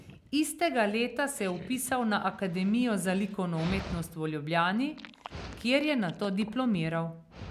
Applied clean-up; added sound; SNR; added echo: none; Dog; 16 dB; none.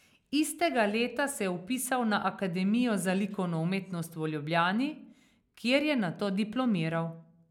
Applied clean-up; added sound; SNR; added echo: none; none; none; none.